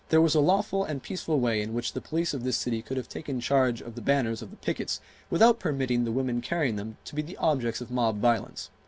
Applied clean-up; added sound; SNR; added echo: none; none; none; none.